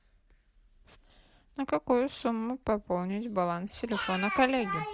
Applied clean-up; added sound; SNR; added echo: none; none; none; none.